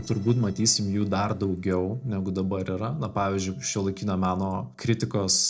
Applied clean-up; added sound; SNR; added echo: neural separator model SepFormer DNS4.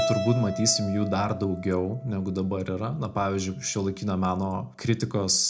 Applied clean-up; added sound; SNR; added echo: none; Keyboard (musical); 10 dB; reverberation time 0.3 s.